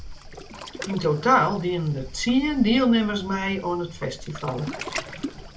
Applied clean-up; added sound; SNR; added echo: none; Waves, surf; 13 dB; reverberation time 0.2 s.